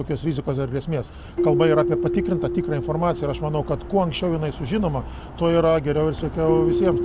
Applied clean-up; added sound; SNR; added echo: none; Keyboard (musical); 5 dB; none.